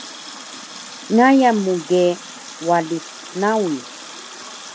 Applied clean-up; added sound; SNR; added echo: none; Water tap, faucet; 15 dB; none.